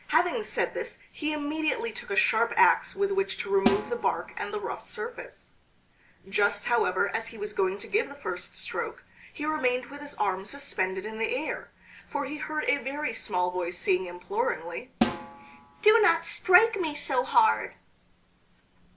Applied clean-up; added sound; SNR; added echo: none; Snare drum; 6 dB; none.